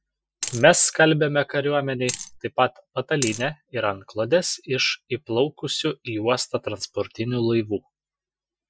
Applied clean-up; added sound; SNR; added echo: classical method Wiener filter.